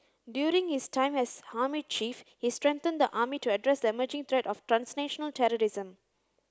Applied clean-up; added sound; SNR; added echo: none; none; none; none.